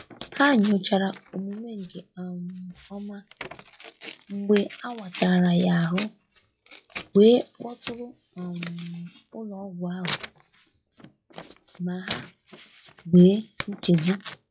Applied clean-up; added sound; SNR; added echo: classical method log-MMSE.